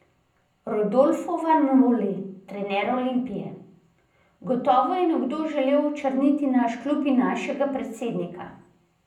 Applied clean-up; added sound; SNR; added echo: none; none; none; reverberation time 0.6 s.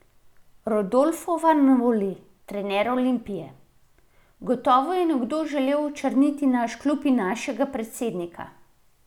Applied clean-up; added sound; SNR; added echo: none; none; none; none.